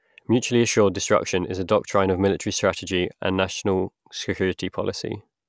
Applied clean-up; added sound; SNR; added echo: none; none; none; none.